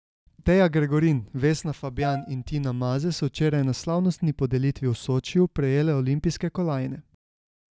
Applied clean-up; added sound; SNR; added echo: none; Brass instrument; 13 dB; none.